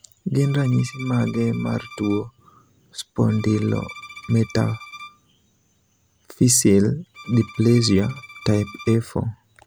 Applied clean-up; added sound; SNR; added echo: none; Bowed string instrument; 19 dB; none.